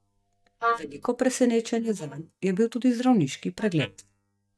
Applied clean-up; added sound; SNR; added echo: neural mask model DeepFilterNet 3.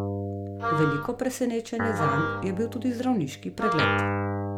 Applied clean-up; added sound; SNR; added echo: none; Wind instrument, woodwind instrument + Guitar; 0 dB; none.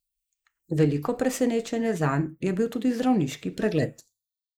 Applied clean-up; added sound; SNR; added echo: neural mask model Resemble Enhance denoiser.